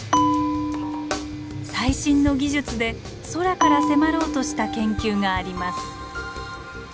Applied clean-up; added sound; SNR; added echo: none; Bell; 2 dB; none.